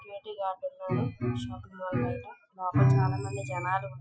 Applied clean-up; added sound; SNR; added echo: classical method Wiener filter.